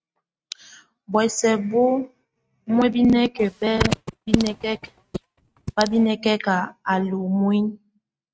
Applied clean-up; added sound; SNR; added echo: neural mask model RNNoise.